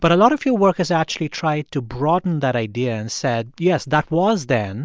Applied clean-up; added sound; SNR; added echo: none; none; none; none.